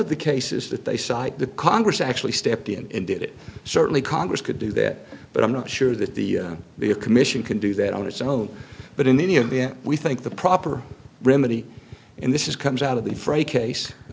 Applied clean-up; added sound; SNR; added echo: none; none; none; none.